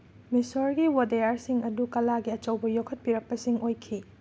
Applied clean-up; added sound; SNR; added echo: none; none; none; none.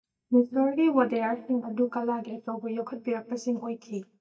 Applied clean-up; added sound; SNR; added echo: neural mask model DeepFilterNet 3.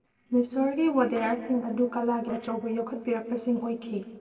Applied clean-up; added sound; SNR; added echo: neural separator model SepFormer DNS4.